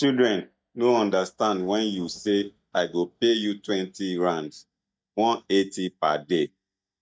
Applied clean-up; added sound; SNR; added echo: neural mask model DeepFilterNet 3.